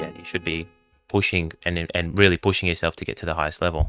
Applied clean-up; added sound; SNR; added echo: neural mask model RNNoise.